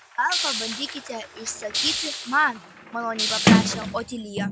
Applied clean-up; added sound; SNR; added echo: none; Hiss + Sliding door; -3 dB; none.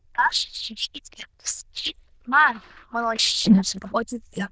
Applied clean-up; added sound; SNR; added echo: neural diffusion model UNIVERSE++.